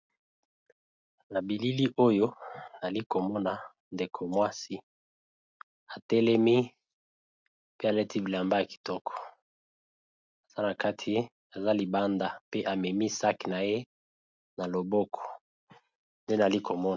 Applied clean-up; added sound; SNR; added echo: none; none; none; none.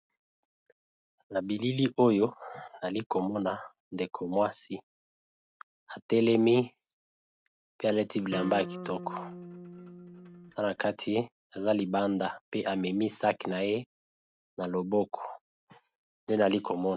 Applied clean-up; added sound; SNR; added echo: none; Acoustic guitar; 11 dB; none.